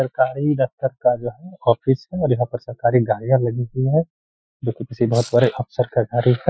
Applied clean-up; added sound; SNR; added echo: classical method Wiener filter.